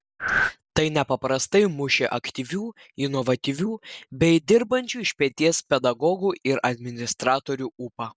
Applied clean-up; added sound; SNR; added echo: none; Breathing; -1 dB; none.